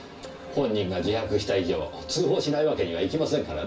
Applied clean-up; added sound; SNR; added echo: none; Keyboard (musical); 18 dB; reverberation time 0.3 s.